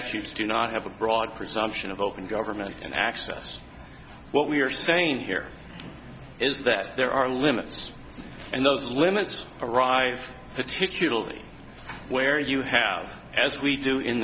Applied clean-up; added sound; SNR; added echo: none; none; none; none.